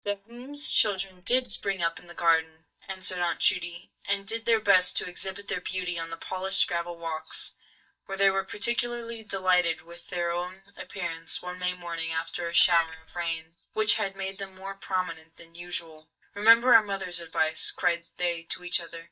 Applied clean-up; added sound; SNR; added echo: neural mask model DeepFilterNet 3.